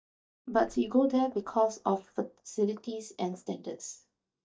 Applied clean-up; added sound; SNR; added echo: neural mask model DeepFilterNet 3.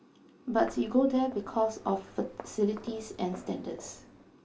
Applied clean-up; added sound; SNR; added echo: none; Walk, footsteps; 18 dB; reverberation time 0.2 s.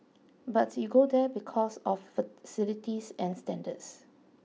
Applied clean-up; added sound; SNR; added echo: none; none; none; none.